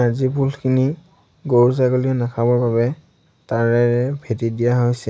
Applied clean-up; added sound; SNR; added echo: none; none; none; none.